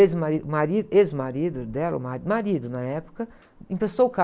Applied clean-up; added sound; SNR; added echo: none; none; none; none.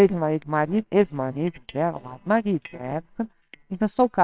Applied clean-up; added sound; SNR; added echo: neural separator model SepFormer WHAMR!.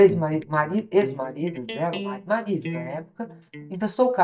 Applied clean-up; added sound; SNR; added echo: neural mask model DeepFilterNet 3.